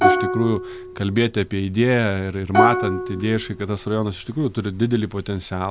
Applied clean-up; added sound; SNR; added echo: none; Plucked string instrument; 1 dB; none.